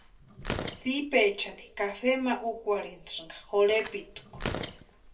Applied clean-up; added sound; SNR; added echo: none; Tearing; 9 dB; reverberation time 0.2 s.